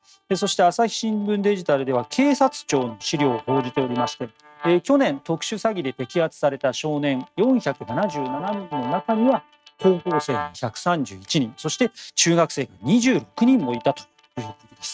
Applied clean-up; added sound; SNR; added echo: neural mask model RNNoise.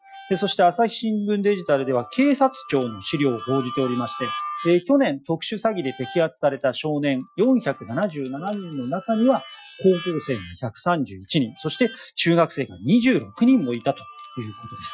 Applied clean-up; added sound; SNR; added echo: classical method Wiener filter.